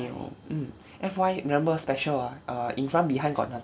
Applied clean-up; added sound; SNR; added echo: none; none; none; none.